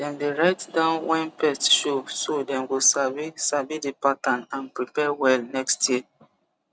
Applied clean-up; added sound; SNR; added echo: none; none; none; none.